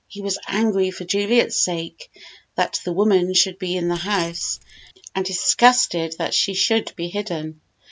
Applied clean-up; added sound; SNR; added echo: none; Keys jangling; 19 dB; none.